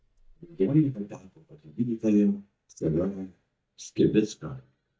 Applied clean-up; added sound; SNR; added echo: neural mask model DeepFilterNet 3.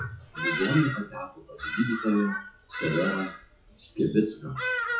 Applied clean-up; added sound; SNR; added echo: classical method WPE with log-MMSE.